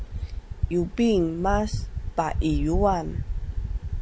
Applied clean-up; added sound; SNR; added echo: none; none; none; none.